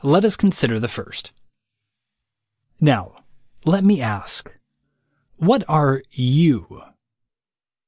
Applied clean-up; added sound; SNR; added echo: neural mask model Resemble Enhance denoiser.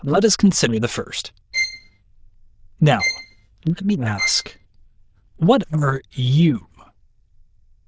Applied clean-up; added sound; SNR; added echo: neural diffusion model UNIVERSE++.